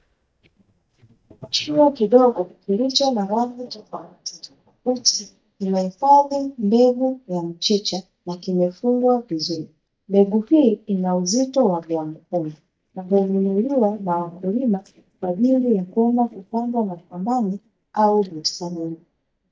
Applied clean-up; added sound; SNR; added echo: neural mask model DeepFilterNet 3.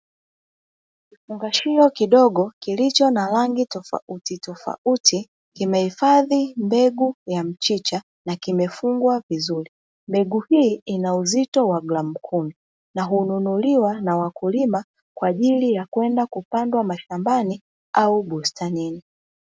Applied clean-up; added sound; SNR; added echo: none; none; none; none.